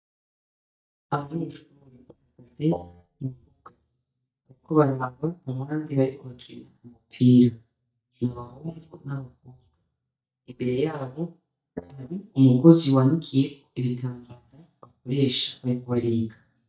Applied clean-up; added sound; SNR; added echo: neural mask model DeepFilterNet 3.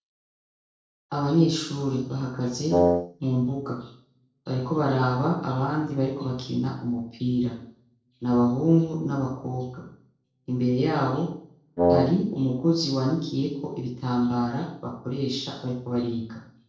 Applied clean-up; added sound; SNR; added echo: neural separator model SepFormer DNS4.